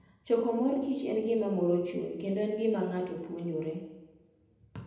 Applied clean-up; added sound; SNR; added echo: none; none; none; reverberation time 0.9 s.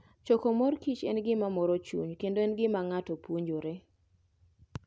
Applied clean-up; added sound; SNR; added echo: none; none; none; none.